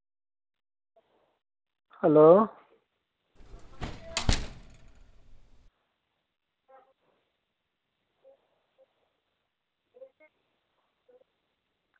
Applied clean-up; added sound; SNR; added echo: none; Slam; 3 dB; none.